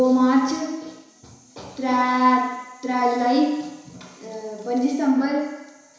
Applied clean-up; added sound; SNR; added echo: none; none; none; reverberation time 1.0 s.